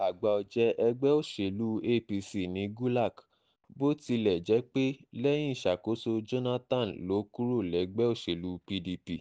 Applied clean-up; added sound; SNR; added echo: none; none; none; none.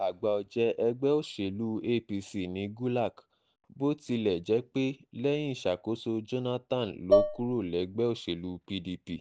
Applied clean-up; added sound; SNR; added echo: none; Dishes, pots, and pans; -4 dB; none.